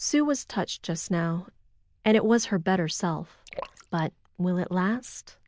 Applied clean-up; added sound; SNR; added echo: neural diffusion model UNIVERSE++.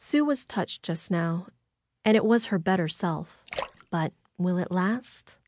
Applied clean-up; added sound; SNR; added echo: neural mask model Resemble Enhance denoiser.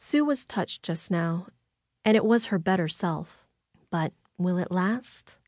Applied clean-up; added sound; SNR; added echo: none; none; none; none.